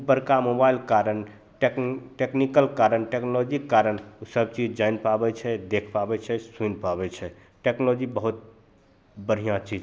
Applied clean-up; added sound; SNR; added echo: none; none; none; none.